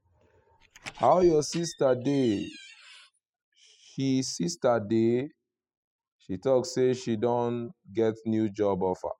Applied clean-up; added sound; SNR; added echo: classical method spectral subtraction.